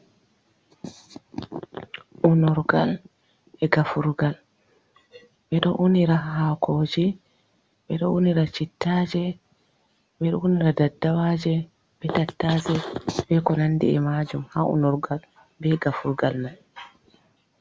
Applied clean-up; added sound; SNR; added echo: none; none; none; none.